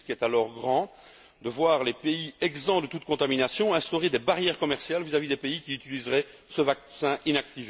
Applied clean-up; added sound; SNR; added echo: none; none; none; none.